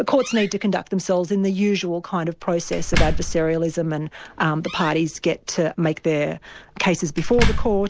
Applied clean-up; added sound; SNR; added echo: none; Slam; 5 dB; none.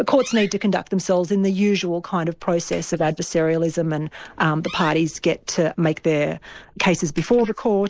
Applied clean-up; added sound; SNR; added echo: neural mask model Resemble Enhance denoiser.